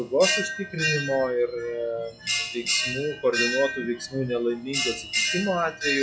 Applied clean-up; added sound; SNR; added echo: classical method log-MMSE.